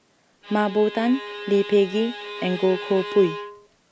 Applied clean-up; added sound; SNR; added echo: none; Bowed string instrument; 12 dB; none.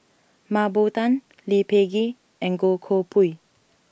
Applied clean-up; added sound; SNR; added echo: none; none; none; none.